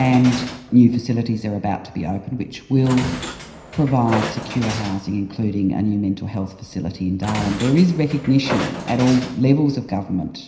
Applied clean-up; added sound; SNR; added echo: none; Train; 12 dB; reverberation time 0.9 s.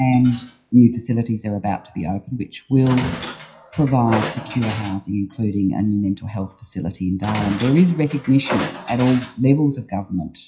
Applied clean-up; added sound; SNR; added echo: classical method WPE with log-MMSE.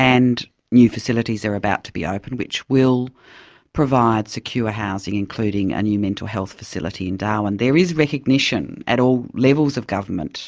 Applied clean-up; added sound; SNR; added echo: none; none; none; none.